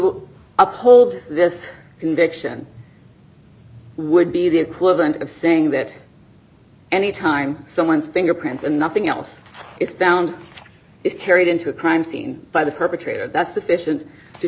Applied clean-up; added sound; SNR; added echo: none; none; none; none.